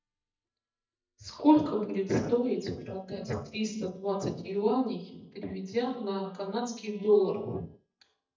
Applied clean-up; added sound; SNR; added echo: neural mask model DeepFilterNet 3.